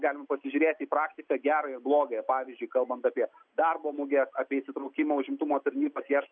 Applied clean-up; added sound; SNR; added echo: none; none; none; none.